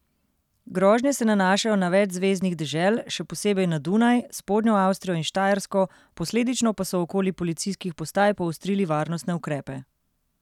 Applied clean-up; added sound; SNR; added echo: none; none; none; none.